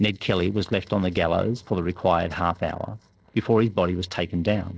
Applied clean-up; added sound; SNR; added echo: neural separator model SepFormer DNS4.